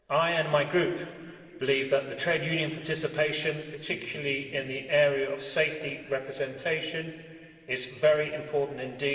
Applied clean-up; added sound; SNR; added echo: neural separator model SepFormer DNS4.